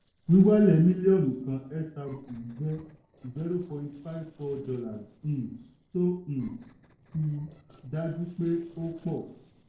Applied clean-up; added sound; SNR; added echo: neural separator model SepFormer DNS4.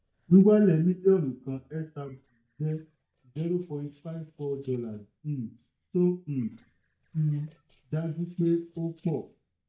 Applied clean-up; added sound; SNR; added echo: neural mask model DeepFilterNet 3.